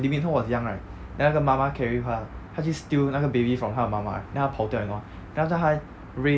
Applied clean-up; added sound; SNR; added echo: none; none; none; none.